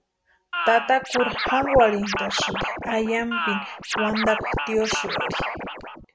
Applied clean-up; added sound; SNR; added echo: none; Scratching (performance technique); 3 dB; none.